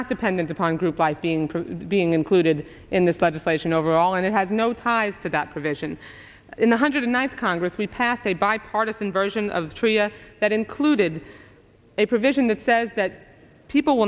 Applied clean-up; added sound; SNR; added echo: none; none; none; none.